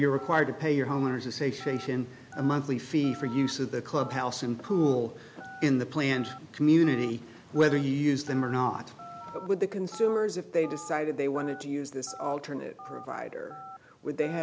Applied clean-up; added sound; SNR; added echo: none; Telephone; 19 dB; none.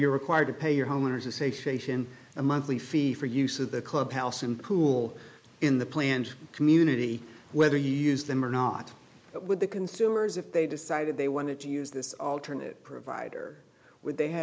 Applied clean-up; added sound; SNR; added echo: neural mask model Resemble Enhance denoiser.